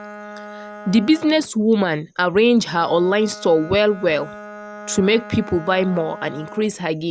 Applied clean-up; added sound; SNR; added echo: none; Bowed string instrument; 18 dB; none.